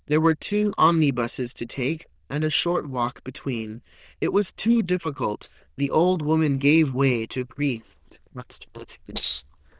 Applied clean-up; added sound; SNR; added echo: neural diffusion model UNIVERSE++.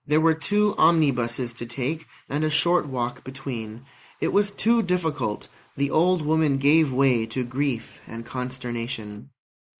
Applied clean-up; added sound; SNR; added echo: neural mask model Resemble Enhance denoiser.